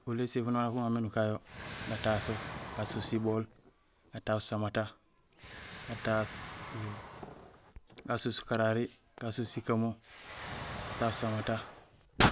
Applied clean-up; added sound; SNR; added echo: none; Explosion; 13 dB; none.